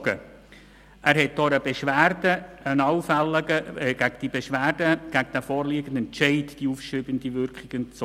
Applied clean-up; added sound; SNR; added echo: none; none; none; none.